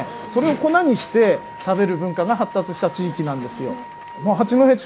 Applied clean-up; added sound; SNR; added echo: none; Wind instrument, woodwind instrument; 17 dB; none.